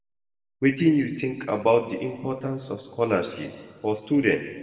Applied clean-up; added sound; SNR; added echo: none; none; none; reverberation time 1.6 s.